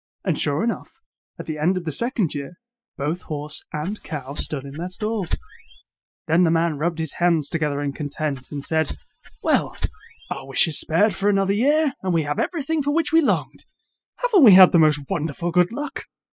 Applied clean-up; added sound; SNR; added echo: classical method spectral subtraction.